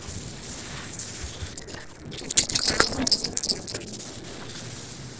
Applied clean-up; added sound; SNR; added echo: neural separator model SepFormer DNS4.